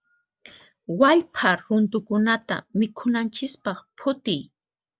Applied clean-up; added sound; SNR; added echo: none; none; none; none.